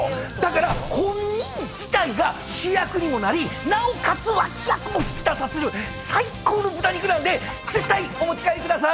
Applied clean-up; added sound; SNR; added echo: none; Slam; 11 dB; none.